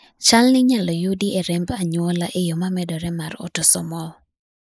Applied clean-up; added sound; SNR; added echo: neural mask model Resemble Enhance denoiser.